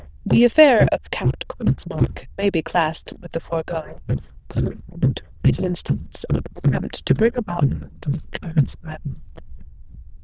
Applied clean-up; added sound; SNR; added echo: neural diffusion model UNIVERSE++.